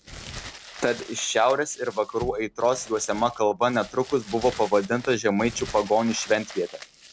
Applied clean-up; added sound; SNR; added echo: none; Crumpling, crinkling; 17 dB; none.